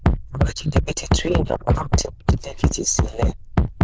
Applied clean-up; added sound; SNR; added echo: neural diffusion model UNIVERSE++.